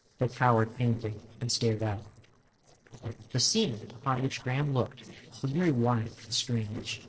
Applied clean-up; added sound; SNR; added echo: neural separator model SepFormer DNS4.